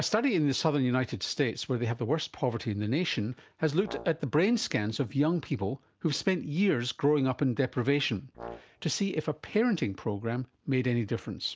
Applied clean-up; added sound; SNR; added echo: none; Brass instrument; 20 dB; none.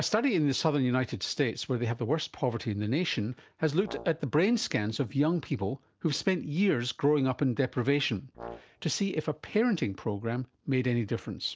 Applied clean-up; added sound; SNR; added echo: neural separator model SepFormer DNS4.